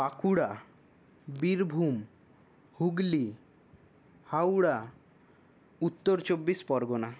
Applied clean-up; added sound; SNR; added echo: none; none; none; none.